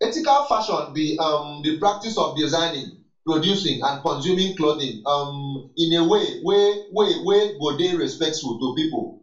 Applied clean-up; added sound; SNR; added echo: none; none; none; reverberation time 0.3 s.